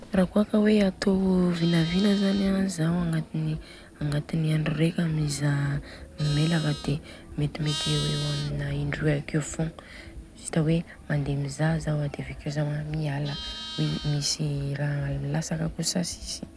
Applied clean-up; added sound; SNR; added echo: none; Livestock, farm animals, working animals; 16 dB; none.